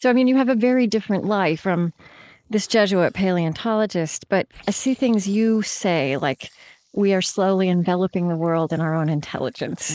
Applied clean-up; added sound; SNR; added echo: neural mask model Resemble Enhance denoiser.